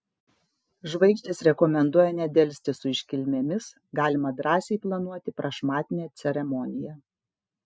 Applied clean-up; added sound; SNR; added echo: none; none; none; none.